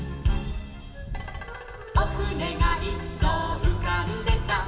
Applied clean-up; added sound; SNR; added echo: none; Wind; 15 dB; reverberation time 2.9 s.